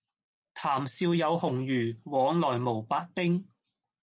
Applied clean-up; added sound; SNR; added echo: none; none; none; none.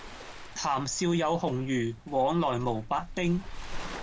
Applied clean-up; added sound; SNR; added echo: none; Waves, surf; 11 dB; none.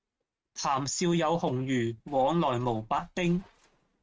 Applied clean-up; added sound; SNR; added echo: neural mask model RNNoise.